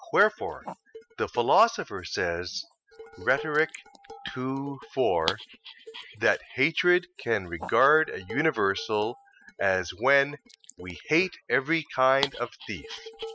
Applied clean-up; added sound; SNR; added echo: classical method spectral subtraction.